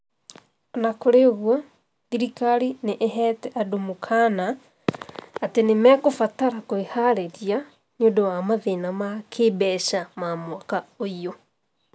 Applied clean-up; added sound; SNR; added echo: none; none; none; none.